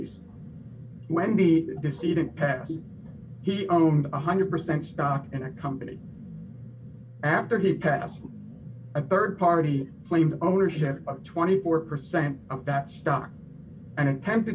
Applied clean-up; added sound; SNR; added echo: none; none; none; reverberation time 0.1 s.